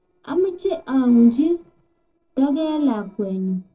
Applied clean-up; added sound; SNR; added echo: neural separator model SepFormer DNS4.